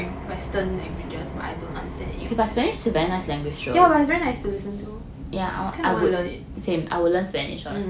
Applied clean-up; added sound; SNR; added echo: none; none; none; none.